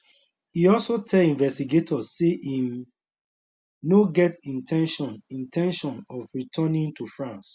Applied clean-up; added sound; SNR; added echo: none; none; none; none.